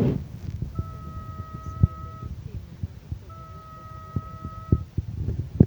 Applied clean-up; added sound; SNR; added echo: none; Wind instrument, woodwind instrument; 18 dB; none.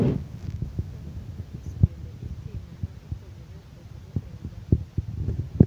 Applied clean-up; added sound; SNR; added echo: none; none; none; none.